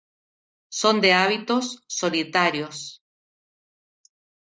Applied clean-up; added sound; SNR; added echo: neural mask model Resemble Enhance denoiser.